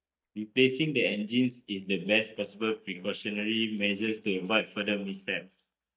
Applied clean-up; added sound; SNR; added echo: neural mask model DeepFilterNet 3.